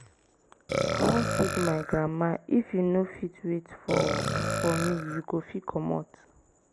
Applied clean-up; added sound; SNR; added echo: none; Burping, eructation; 3 dB; none.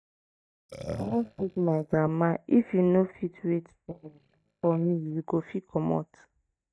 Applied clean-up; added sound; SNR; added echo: neural mask model DeepFilterNet 3.